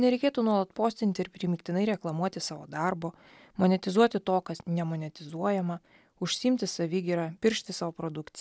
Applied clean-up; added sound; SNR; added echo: none; none; none; none.